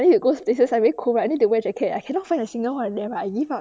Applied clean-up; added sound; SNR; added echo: none; none; none; none.